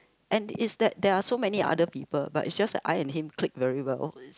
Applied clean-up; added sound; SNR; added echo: none; none; none; none.